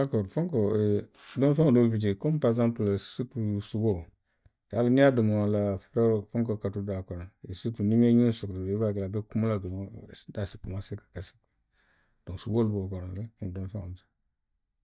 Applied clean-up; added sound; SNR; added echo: neural mask model DeepFilterNet 3.